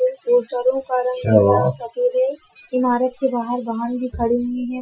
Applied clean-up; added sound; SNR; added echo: classical method Wiener filter.